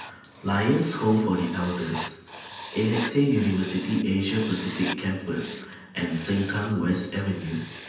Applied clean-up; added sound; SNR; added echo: none; Writing; 14 dB; reverberation time 0.9 s.